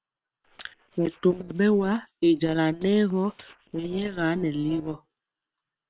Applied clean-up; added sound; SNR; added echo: neural separator model SepFormer WHAM!.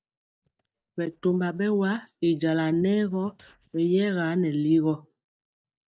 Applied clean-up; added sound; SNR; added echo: neural mask model DeepFilterNet 3.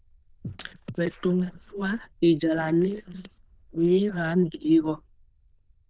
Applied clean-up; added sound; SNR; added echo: neural diffusion model UNIVERSE++.